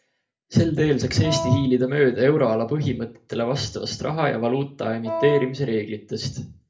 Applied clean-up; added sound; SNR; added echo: none; Wind instrument, woodwind instrument; 7 dB; reverberation time 0.3 s.